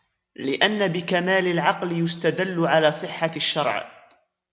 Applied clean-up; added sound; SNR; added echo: none; none; none; none.